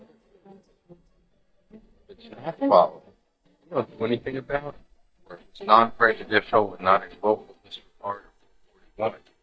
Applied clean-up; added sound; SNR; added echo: neural mask model DeepFilterNet 3.